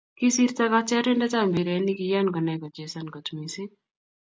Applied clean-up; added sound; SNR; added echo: none; none; none; none.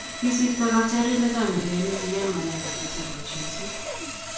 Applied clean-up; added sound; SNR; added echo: none; Sawing; 7 dB; reverberation time 0.5 s.